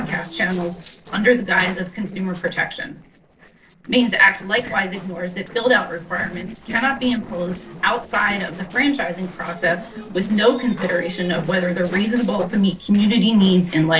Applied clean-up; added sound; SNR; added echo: neural separator model SepFormer DNS4.